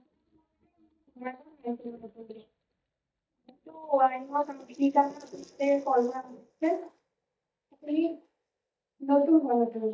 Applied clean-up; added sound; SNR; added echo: neural mask model DeepFilterNet 3.